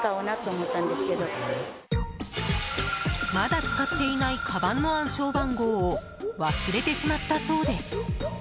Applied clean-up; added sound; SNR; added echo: none; Hi-hat; 14 dB; none.